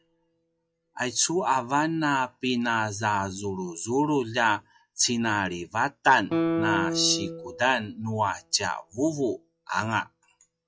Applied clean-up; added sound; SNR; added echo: classical method log-MMSE.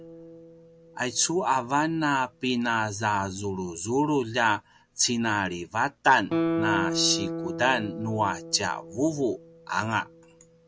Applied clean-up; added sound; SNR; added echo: none; Guitar; 9 dB; none.